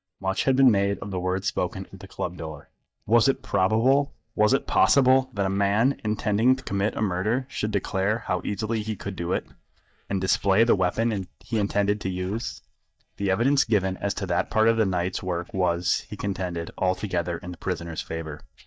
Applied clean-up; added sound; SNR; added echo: neural mask model DeepFilterNet 3.